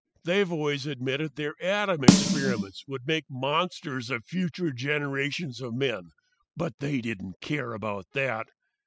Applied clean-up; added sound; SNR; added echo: classical method spectral subtraction.